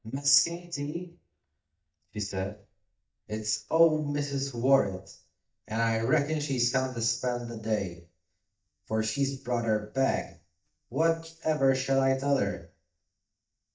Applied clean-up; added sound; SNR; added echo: neural mask model DeepFilterNet 3.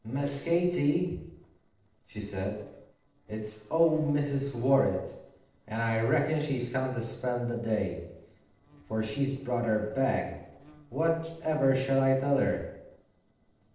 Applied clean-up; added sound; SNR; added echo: neural separator model SepFormer DNS4.